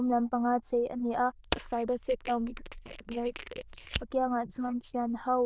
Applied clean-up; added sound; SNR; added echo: neural diffusion model UNIVERSE++.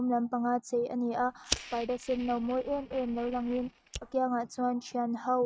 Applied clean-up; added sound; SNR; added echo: neural mask model RNNoise.